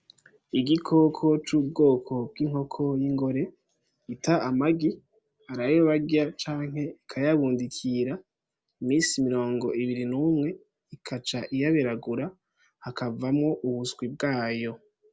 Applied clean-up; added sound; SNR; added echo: none; none; none; none.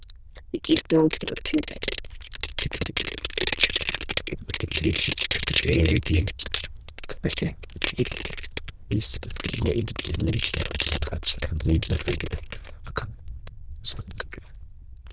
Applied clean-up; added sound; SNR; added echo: neural diffusion model UNIVERSE++.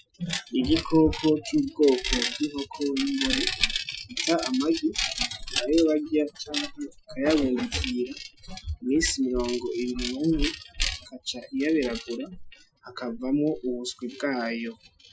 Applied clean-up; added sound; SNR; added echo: classical method Wiener filter.